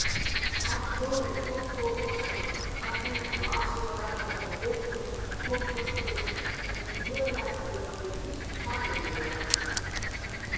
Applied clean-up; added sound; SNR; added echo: none; Frog; -4 dB; reverberation time 2.2 s.